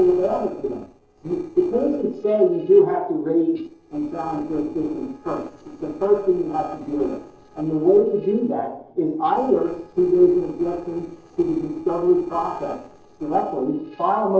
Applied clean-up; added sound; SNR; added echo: neural separator model SepFormer DNS4.